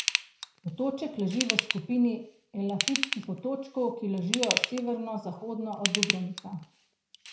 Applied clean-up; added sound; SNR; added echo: none; Ratchet, pawl / Tools; 2 dB; reverberation time 0.5 s.